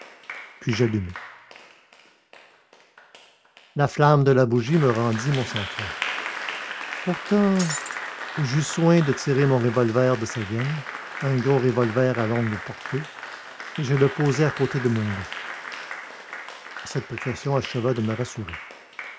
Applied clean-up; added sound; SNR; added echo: none; Shatter + Applause; 11 dB; none.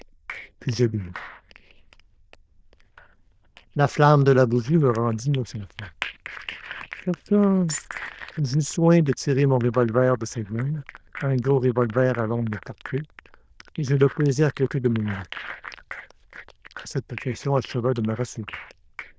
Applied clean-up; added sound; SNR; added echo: neural diffusion model UNIVERSE++.